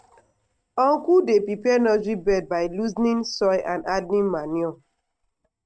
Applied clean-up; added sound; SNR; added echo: neural mask model RNNoise.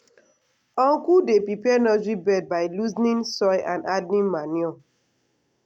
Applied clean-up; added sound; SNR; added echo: none; none; none; none.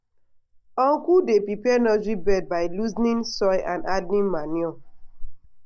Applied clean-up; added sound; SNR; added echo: neural mask model DeepFilterNet 3.